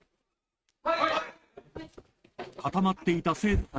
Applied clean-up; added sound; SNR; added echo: neural mask model RNNoise.